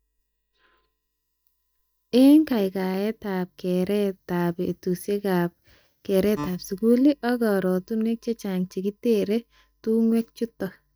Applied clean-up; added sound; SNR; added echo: neural mask model DeepFilterNet 3.